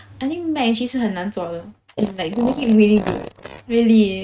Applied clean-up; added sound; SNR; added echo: neural mask model RNNoise.